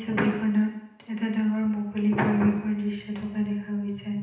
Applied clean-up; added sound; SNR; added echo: none; none; none; reverberation time 0.9 s.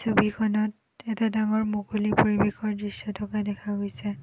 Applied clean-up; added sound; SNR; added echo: none; none; none; none.